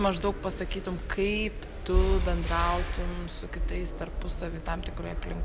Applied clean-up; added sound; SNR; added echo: none; none; none; none.